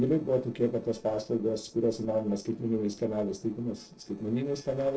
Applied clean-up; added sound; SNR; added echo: neural separator model SepFormer DNS4.